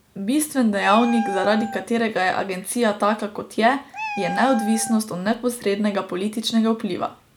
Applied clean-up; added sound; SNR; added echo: none; Meow; 12 dB; none.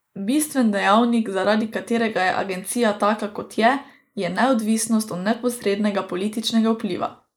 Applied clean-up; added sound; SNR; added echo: neural mask model Resemble Enhance denoiser.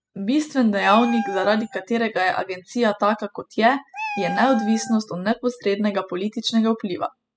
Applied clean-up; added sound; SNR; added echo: classical method spectral subtraction.